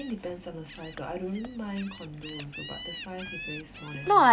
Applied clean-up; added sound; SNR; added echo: none; Gull, seagull; 14 dB; none.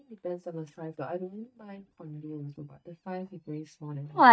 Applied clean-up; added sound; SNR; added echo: neural mask model DeepFilterNet 3.